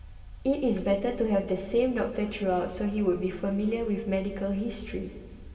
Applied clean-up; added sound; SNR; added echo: none; none; none; reverberation time 2.3 s.